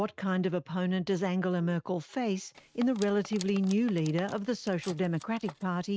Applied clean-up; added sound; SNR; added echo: neural mask model RNNoise.